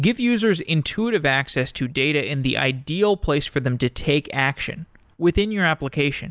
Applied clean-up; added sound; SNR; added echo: none; none; none; none.